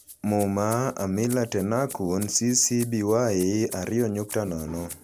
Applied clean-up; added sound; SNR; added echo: none; Rattle (instrument); 18 dB; none.